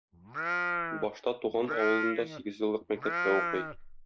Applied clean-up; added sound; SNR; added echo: neural mask model Resemble Enhance denoiser.